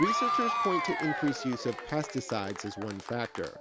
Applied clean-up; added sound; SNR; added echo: none; Applause / Crowd / Cheering; 1 dB; none.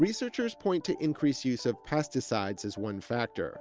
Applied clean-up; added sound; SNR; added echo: none; none; none; none.